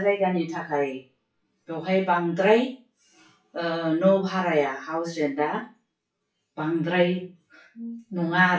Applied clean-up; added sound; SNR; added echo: classical method WPE with log-MMSE.